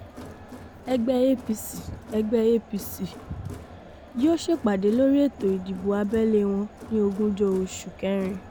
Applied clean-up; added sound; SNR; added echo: none; Crowd; 17 dB; none.